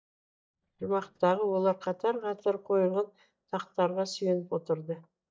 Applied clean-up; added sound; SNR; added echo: neural mask model DeepFilterNet 3.